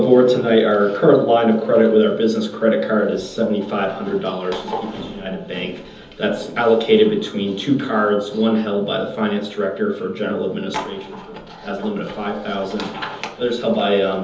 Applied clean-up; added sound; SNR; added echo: none; none; none; reverberation time 0.7 s.